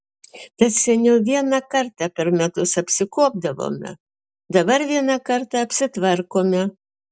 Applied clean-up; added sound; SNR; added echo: none; none; none; none.